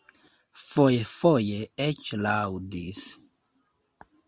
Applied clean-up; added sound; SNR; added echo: none; none; none; none.